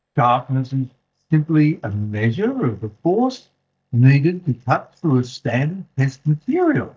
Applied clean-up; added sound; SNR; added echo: neural mask model DeepFilterNet 3.